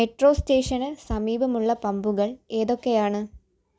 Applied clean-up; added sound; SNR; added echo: none; none; none; none.